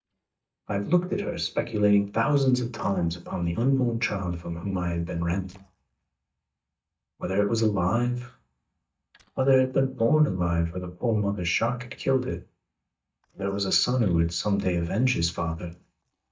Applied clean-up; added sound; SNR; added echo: neural mask model DeepFilterNet 3.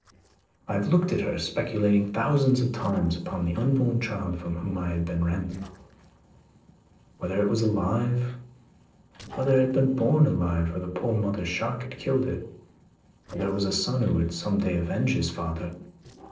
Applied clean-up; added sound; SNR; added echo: neural separator model SepFormer DNS4.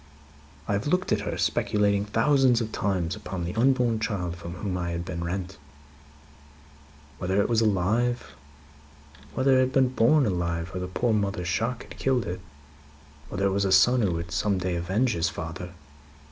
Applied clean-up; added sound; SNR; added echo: none; none; none; none.